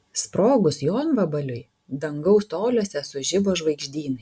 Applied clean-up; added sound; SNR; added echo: none; none; none; none.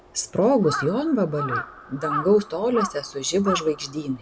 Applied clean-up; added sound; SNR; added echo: none; Crow; 9 dB; none.